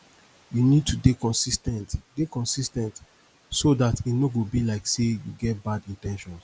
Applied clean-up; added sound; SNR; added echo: none; none; none; none.